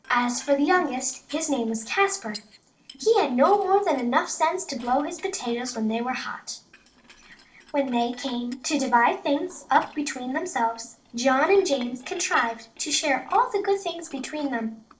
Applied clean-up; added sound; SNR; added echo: neural separator model SepFormer DNS4.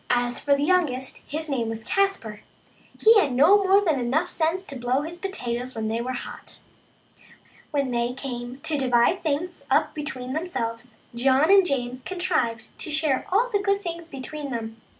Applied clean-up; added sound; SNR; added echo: none; none; none; none.